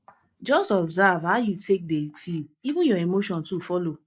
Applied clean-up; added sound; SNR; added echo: neural mask model Resemble Enhance denoiser.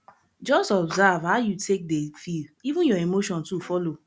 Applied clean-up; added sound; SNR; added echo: none; none; none; none.